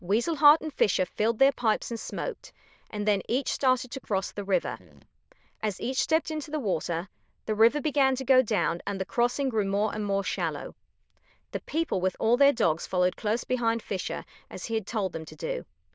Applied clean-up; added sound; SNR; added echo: neural diffusion model UNIVERSE++.